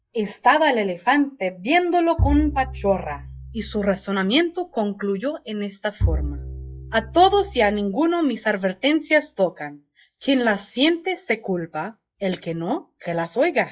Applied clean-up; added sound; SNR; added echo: classical method log-MMSE.